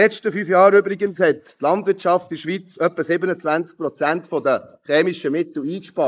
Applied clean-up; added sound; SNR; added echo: neural mask model Resemble Enhance denoiser.